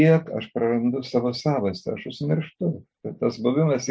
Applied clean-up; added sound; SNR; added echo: none; none; none; none.